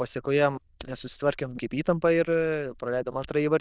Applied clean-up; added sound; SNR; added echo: neural diffusion model UNIVERSE++.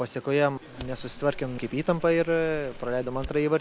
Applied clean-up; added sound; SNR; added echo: none; Fire; 14 dB; none.